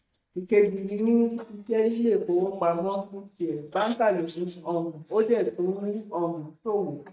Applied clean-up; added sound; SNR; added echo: neural mask model DeepFilterNet 3.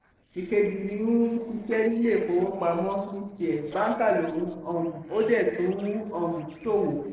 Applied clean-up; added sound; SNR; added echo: neural separator model SepFormer DNS4.